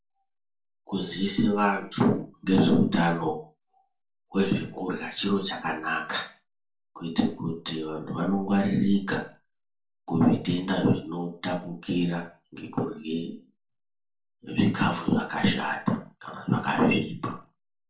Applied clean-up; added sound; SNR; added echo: none; none; none; reverberation time 0.3 s.